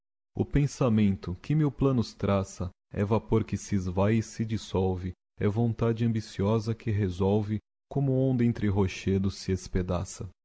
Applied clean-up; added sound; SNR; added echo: none; none; none; none.